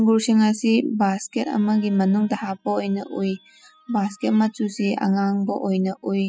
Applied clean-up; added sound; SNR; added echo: classical method spectral subtraction.